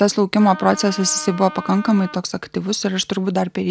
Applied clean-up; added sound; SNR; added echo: none; Wind instrument, woodwind instrument; 16 dB; none.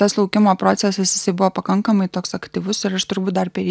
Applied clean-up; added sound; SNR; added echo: none; none; none; none.